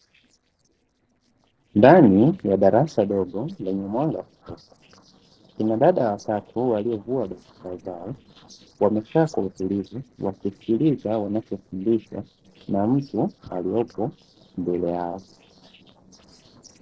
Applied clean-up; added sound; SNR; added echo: neural separator model SepFormer DNS4.